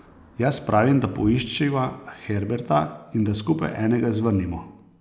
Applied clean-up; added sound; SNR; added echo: none; none; none; none.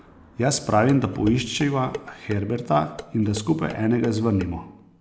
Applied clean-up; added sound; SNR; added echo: none; Dishes, pots, and pans; 17 dB; none.